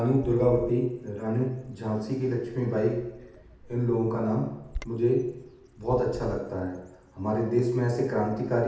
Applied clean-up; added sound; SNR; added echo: none; Bird vocalization, bird call, bird song; 18 dB; reverberation time 0.8 s.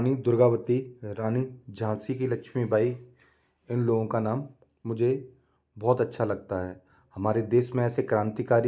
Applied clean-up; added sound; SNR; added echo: none; none; none; none.